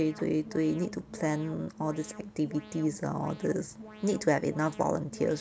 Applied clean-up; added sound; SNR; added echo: none; Alarm; 16 dB; none.